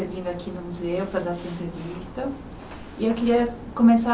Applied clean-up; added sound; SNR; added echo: none; none; none; none.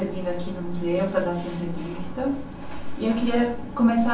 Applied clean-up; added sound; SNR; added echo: none; none; none; reverberation time 0.4 s.